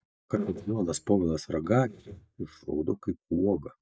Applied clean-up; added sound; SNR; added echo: neural mask model DeepFilterNet 3.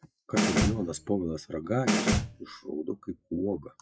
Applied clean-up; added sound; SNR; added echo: classical method log-MMSE.